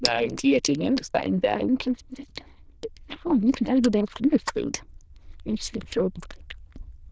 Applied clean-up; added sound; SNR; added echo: neural diffusion model UNIVERSE++.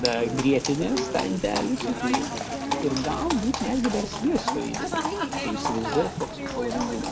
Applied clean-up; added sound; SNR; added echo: none; Livestock, farm animals, working animals; 2 dB; none.